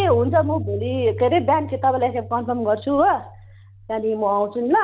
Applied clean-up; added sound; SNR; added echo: none; Keyboard (musical); 11 dB; none.